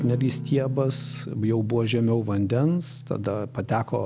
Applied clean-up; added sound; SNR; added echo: none; Guitar; 12 dB; none.